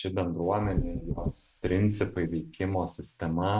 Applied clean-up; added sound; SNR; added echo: neural mask model RNNoise.